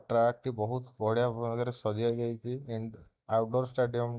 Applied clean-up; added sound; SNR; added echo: neural mask model DeepFilterNet 3.